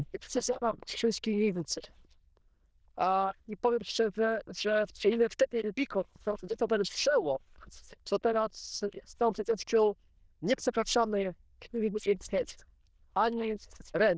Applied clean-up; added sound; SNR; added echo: neural diffusion model UNIVERSE++.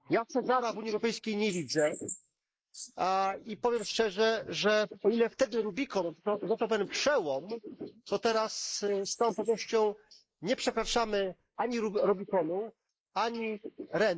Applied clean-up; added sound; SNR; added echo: neural mask model Resemble Enhance denoiser.